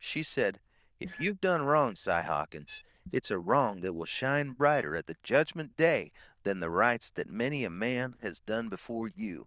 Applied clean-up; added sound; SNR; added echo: neural diffusion model UNIVERSE++.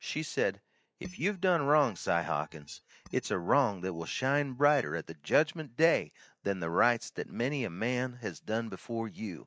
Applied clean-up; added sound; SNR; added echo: neural mask model DeepFilterNet 3.